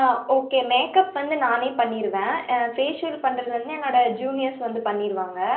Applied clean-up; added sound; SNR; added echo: none; none; none; reverberation time 0.5 s.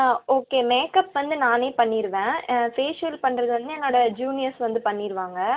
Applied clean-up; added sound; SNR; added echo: none; none; none; none.